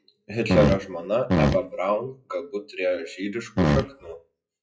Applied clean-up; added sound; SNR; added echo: classical method WPE with log-MMSE.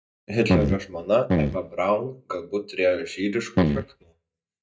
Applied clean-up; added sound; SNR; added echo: neural mask model DeepFilterNet 3.